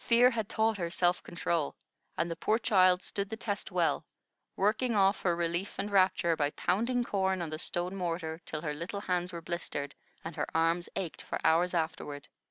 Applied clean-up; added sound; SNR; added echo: none; none; none; none.